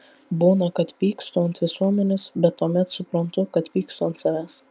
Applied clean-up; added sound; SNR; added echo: none; none; none; none.